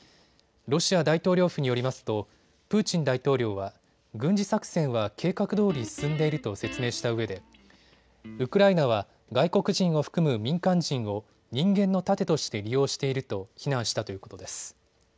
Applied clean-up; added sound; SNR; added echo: none; Guitar; 16 dB; none.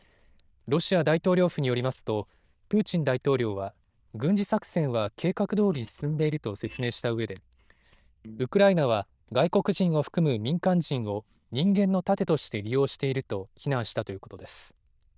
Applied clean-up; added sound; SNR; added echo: neural diffusion model UNIVERSE++.